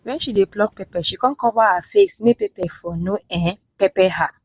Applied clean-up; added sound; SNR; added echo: none; none; none; none.